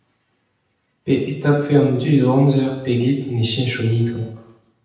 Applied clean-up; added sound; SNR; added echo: neural separator model SepFormer DNS4.